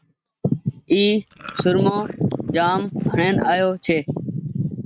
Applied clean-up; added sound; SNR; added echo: neural mask model RNNoise.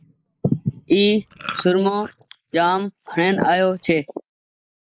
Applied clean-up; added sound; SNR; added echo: neural mask model Resemble Enhance denoiser.